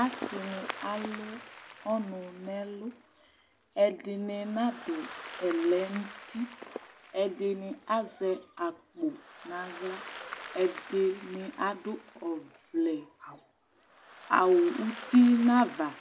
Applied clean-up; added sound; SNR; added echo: none; Applause; 16 dB; none.